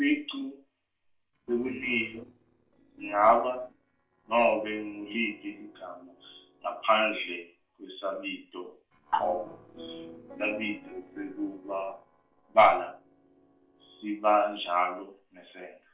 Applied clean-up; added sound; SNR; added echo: neural separator model SepFormer DNS4.